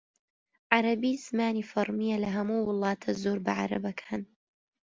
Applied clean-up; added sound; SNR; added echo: none; none; none; none.